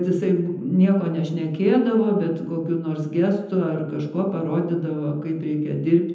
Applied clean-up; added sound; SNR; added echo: none; none; none; reverberation time 0.8 s.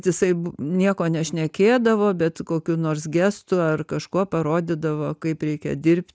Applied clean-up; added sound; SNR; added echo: none; none; none; none.